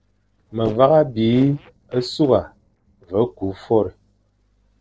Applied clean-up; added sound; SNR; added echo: neural separator model SepFormer DNS4.